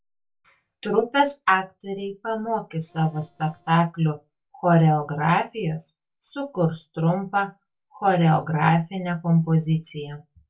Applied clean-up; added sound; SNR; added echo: neural separator model SepFormer DNS4.